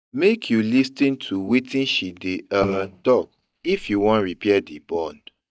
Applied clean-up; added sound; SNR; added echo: neural mask model DeepFilterNet 3.